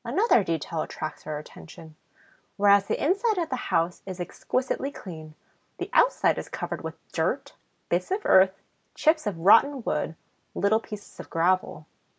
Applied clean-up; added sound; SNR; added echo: none; none; none; none.